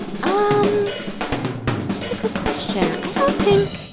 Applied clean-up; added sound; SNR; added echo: none; Drum kit; 1 dB; none.